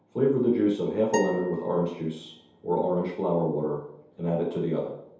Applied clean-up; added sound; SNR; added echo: none; Acoustic guitar; 13 dB; reverberation time 0.8 s.